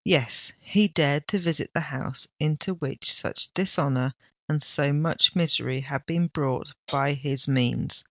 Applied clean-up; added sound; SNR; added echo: neural separator model SepFormer DNS4.